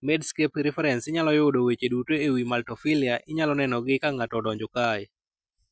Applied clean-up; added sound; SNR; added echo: none; none; none; none.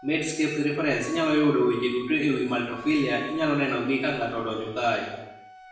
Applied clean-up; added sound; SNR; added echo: none; Wind instrument, woodwind instrument; 19 dB; reverberation time 0.9 s.